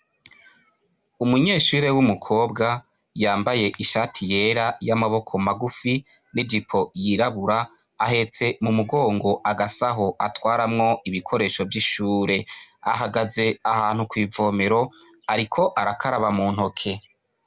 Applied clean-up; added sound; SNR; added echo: none; none; none; none.